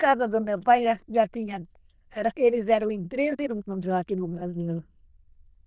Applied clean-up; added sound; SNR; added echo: neural diffusion model UNIVERSE++.